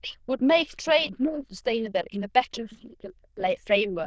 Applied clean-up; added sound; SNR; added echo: neural diffusion model UNIVERSE++.